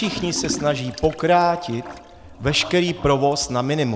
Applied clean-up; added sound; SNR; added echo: none; Toilet flush / Gurgling; 14 dB; none.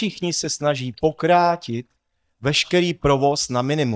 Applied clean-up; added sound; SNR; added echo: neural mask model DeepFilterNet 3.